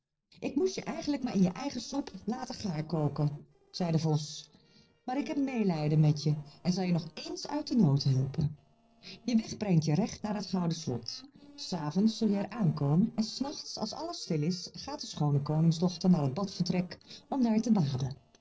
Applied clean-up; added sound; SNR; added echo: neural separator model SepFormer DNS4.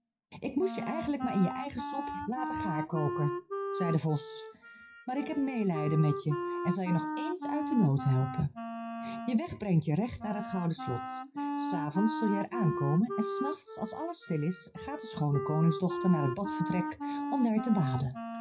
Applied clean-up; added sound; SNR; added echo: classical method WPE with log-MMSE.